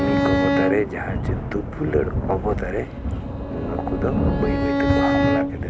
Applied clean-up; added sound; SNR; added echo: none; Bowed string instrument + Thunder / Rain; -5 dB; none.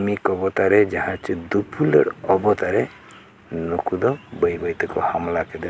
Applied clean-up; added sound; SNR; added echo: none; none; none; none.